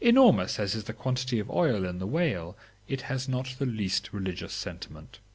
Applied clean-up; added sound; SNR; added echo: none; none; none; none.